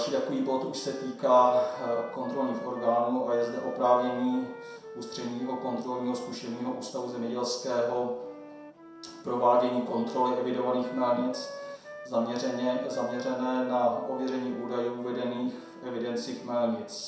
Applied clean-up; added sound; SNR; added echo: none; Wind instrument, woodwind instrument; 15 dB; reverberation time 0.7 s.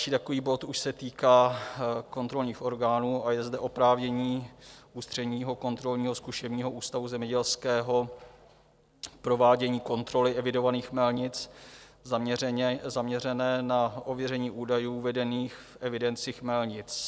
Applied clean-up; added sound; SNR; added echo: none; none; none; none.